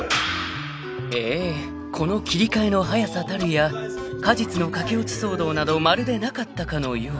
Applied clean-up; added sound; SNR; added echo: none; none; none; none.